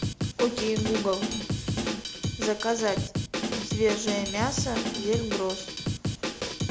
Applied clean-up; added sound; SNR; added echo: none; Drum kit; 1 dB; none.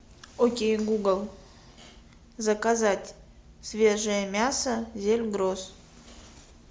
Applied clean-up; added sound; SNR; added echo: none; none; none; none.